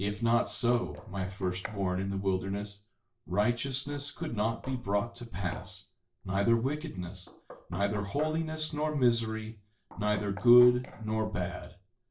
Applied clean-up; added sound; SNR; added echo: neural separator model SepFormer DNS4.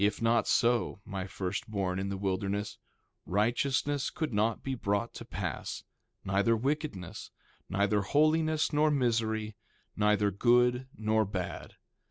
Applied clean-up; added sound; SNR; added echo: none; none; none; none.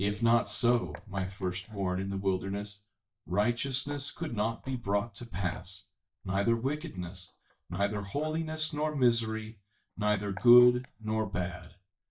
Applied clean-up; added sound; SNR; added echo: neural mask model DeepFilterNet 3.